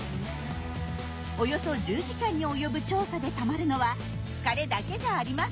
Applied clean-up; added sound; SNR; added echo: none; none; none; none.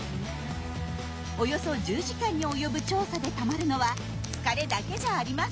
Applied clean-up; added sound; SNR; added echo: none; Tools; 14 dB; none.